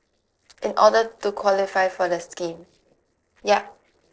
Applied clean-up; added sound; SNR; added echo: neural separator model SepFormer DNS4.